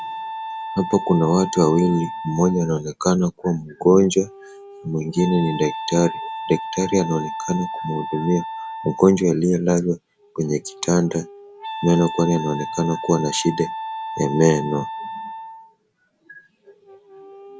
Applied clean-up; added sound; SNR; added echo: none; Wind instrument, woodwind instrument; 11 dB; none.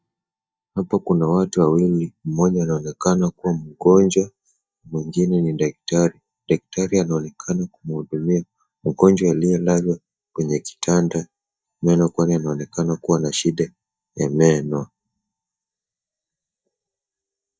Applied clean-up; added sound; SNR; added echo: neural mask model DeepFilterNet 3.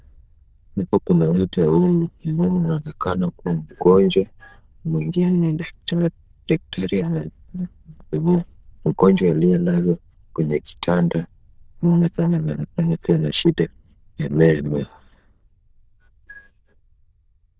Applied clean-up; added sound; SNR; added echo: neural diffusion model UNIVERSE++.